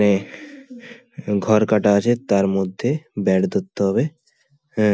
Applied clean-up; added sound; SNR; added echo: none; none; none; none.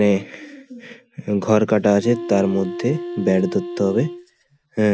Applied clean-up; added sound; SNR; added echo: none; Wind instrument, woodwind instrument; 11 dB; none.